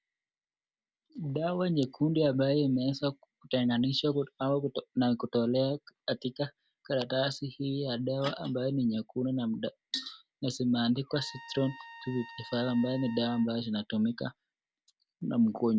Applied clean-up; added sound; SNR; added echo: none; Trumpet; 18 dB; none.